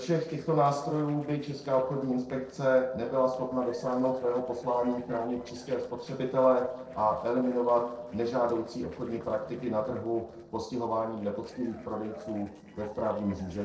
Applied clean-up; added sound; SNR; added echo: neural separator model SepFormer DNS4.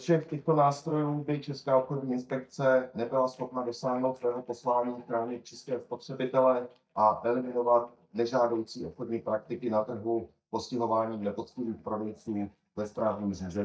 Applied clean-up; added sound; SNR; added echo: neural mask model DeepFilterNet 3.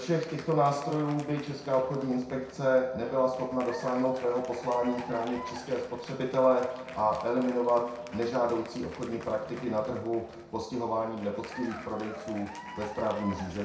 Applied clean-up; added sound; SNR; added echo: none; Applause / Cheering; 16 dB; reverberation time 0.6 s.